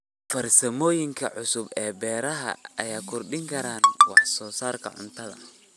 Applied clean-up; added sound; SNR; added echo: none; none; none; none.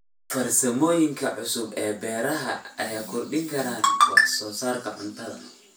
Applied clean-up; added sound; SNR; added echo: none; none; none; reverberation time 0.3 s.